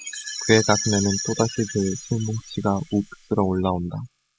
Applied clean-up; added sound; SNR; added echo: classical method spectral subtraction.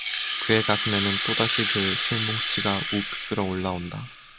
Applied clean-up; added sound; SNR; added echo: none; Chink, clink + Rattle (instrument); -4 dB; none.